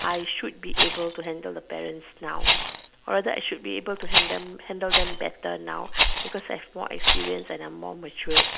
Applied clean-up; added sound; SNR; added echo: none; Rattle; -4 dB; none.